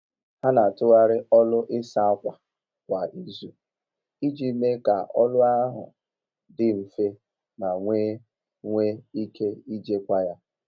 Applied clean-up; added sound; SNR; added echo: none; none; none; none.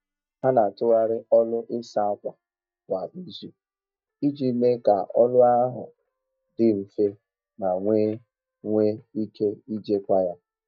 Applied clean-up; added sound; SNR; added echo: neural mask model DeepFilterNet 3.